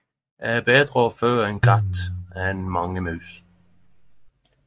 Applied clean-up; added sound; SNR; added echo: neural mask model DeepFilterNet 3.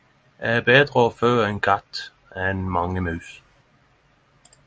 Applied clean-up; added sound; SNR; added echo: none; none; none; none.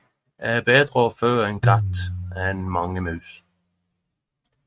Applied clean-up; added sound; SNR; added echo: neural mask model RNNoise.